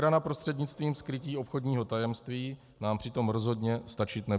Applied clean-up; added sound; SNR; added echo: none; none; none; none.